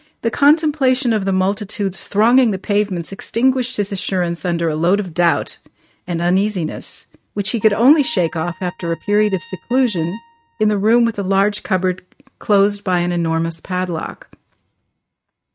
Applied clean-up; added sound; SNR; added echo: neural mask model RNNoise.